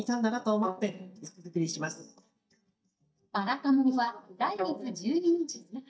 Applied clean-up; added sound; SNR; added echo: neural mask model DeepFilterNet 3.